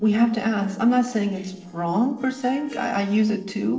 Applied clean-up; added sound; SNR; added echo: neural separator model SepFormer DNS4.